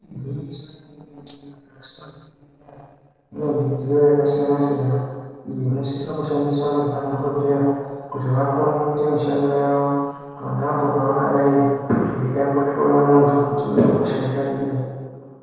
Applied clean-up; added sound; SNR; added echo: neural separator model SepFormer DNS4.